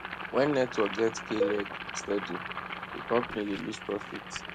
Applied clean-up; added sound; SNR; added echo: none; Cowbell + Boiling; 5 dB; none.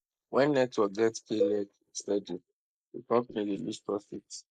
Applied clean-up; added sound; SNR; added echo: neural mask model Resemble Enhance denoiser.